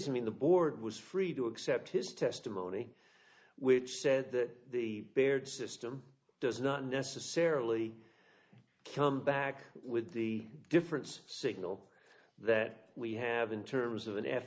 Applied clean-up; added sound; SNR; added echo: none; none; none; none.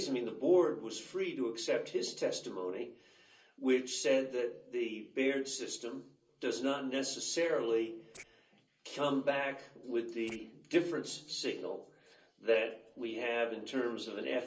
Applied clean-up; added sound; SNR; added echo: neural separator model SepFormer DNS4.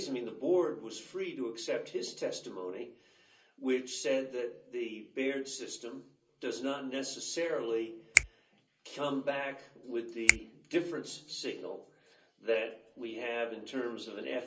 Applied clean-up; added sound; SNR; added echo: none; Finger snapping; -2 dB; reverberation time 0.3 s.